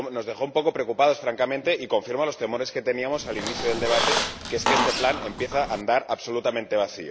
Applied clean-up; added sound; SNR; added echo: none; Squeak; 1 dB; none.